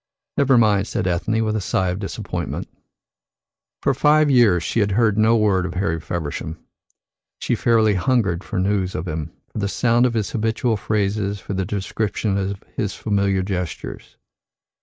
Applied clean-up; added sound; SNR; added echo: neural mask model Resemble Enhance denoiser.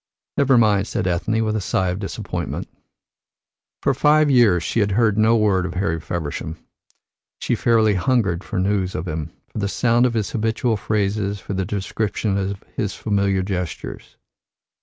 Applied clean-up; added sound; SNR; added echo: none; none; none; none.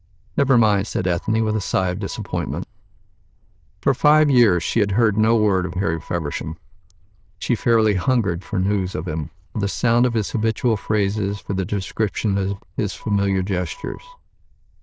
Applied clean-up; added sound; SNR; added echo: neural diffusion model UNIVERSE++.